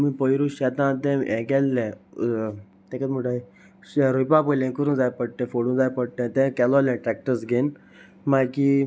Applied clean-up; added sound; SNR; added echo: none; none; none; none.